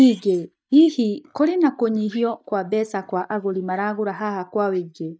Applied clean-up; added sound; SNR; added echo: neural mask model DeepFilterNet 3.